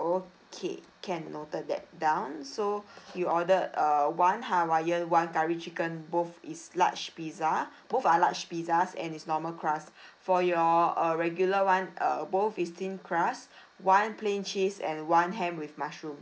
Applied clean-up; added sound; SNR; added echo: none; none; none; none.